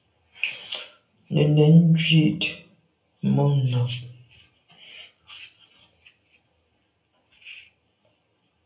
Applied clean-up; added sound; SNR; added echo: none; none; none; reverberation time 0.3 s.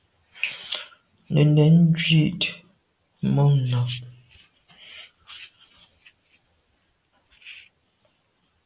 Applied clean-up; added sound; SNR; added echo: none; none; none; none.